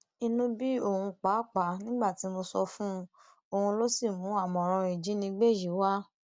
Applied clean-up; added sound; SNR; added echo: none; none; none; none.